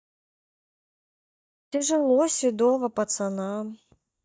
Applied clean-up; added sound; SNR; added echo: neural mask model DeepFilterNet 3.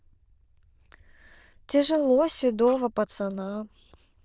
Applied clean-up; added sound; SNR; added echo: neural diffusion model UNIVERSE++.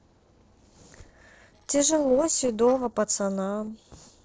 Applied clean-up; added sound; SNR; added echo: neural separator model SepFormer DNS4.